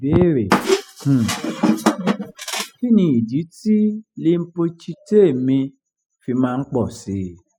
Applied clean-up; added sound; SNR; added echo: classical method spectral subtraction.